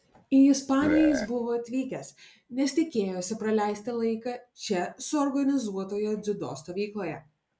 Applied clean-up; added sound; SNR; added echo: none; Burping, eructation; 2 dB; none.